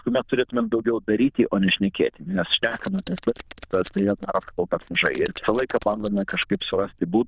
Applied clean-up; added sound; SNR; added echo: neural diffusion model UNIVERSE++.